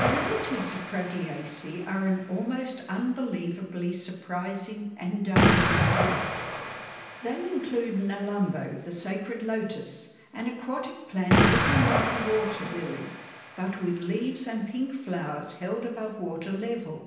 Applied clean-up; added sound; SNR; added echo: none; Explosion; -1 dB; reverberation time 0.9 s.